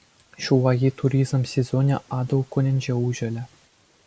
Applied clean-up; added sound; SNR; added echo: none; none; none; none.